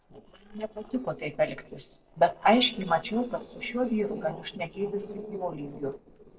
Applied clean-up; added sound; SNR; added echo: neural separator model SepFormer DNS4.